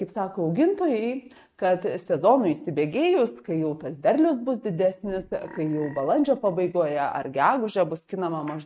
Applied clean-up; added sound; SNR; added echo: neural mask model RNNoise.